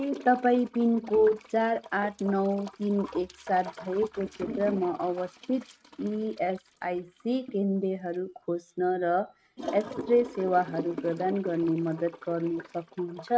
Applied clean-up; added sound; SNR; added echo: neural mask model RNNoise.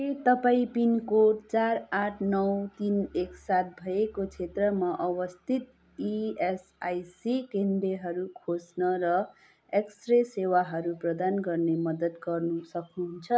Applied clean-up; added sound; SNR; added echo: none; none; none; none.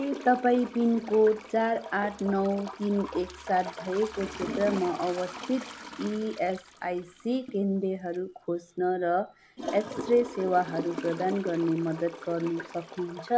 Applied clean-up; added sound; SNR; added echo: none; Toilet flush / Gurgling; 12 dB; none.